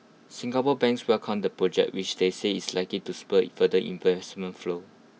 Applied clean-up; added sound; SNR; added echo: none; none; none; none.